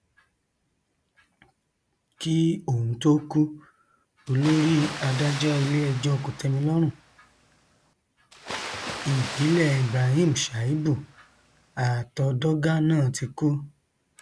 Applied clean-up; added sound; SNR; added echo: none; Water; 15 dB; none.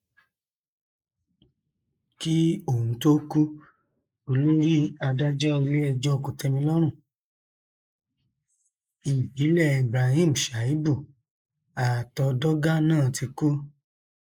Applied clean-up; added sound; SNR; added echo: neural mask model Resemble Enhance denoiser.